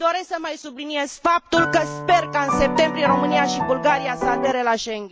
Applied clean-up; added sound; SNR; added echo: none; Piano; 2 dB; none.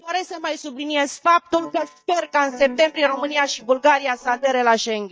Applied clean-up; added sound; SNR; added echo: neural mask model DeepFilterNet 3.